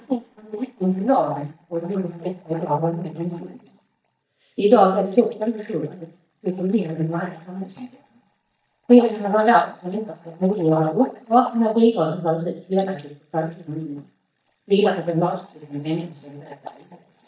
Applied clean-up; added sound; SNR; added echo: neural mask model DeepFilterNet 3.